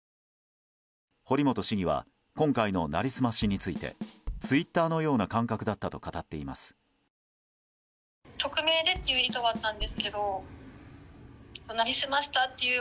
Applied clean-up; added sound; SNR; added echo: none; Bass drum / Snare drum / Drum kit; 11 dB; none.